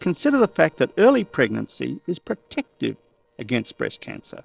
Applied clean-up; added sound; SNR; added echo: neural separator model SepFormer DNS4.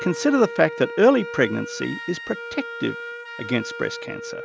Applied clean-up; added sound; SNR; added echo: none; Wind instrument, woodwind instrument; 11 dB; none.